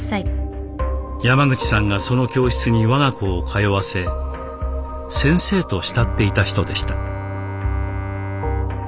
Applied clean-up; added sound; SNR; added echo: none; Bowed string instrument; 11 dB; none.